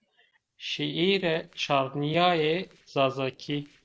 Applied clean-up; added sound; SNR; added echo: neural separator model SepFormer DNS4.